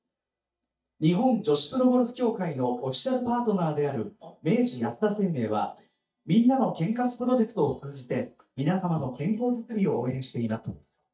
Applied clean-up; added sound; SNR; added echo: neural mask model DeepFilterNet 3.